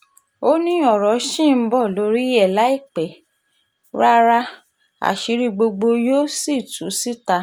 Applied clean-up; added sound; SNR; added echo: none; none; none; none.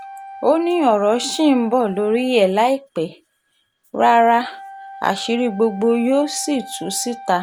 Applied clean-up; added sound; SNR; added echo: none; Wind instrument, woodwind instrument; 18 dB; none.